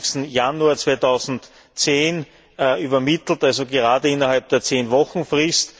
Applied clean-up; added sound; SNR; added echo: none; none; none; none.